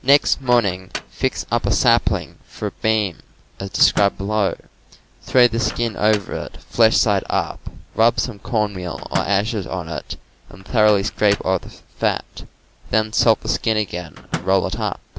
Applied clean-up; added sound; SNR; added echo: none; Microwave oven; 16 dB; none.